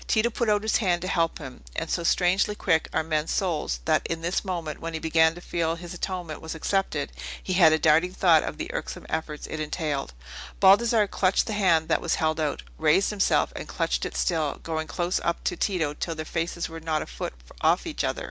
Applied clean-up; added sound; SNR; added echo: none; none; none; none.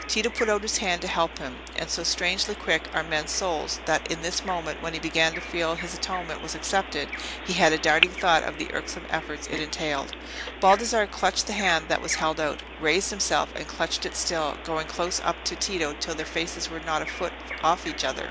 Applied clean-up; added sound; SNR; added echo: none; Bird vocalization, bird call, bird song; 10 dB; none.